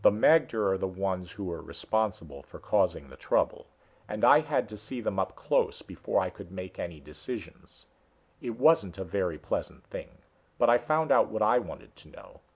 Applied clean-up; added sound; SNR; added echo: none; none; none; none.